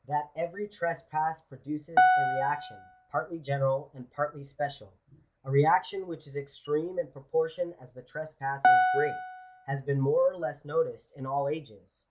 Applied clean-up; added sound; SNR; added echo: none; Piano; -4 dB; none.